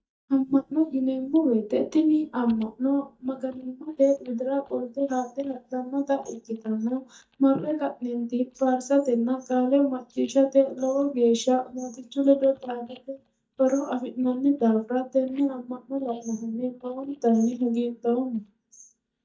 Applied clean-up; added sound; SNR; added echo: neural mask model DeepFilterNet 3.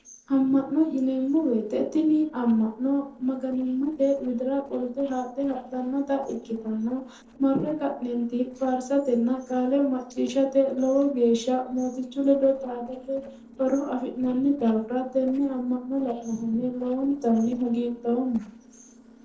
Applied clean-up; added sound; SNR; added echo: neural separator model SepFormer DNS4.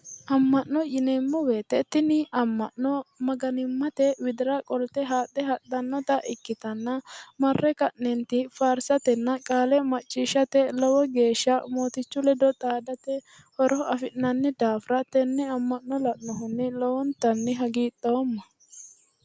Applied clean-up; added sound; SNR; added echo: none; none; none; none.